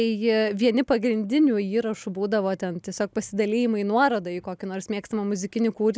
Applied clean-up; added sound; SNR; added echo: none; none; none; none.